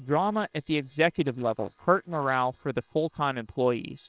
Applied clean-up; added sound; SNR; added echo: neural separator model SepFormer WHAM!.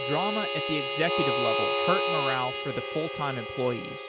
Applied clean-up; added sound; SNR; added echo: none; Harmonica; -1 dB; none.